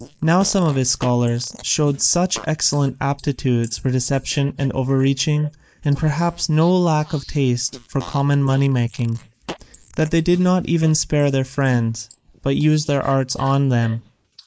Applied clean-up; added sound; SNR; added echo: neural mask model Resemble Enhance denoiser.